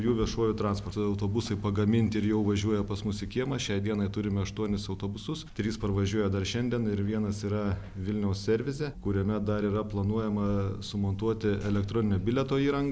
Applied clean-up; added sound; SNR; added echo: none; none; none; none.